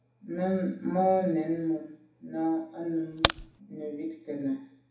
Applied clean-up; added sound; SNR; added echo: none; Crack; -4 dB; reverberation time 0.7 s.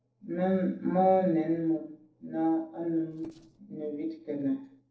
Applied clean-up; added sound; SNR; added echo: neural separator model SepFormer DNS4.